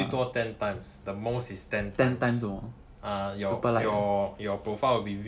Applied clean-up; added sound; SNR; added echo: none; none; none; none.